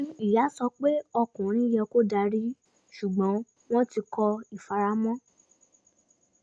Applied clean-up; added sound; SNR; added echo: none; none; none; none.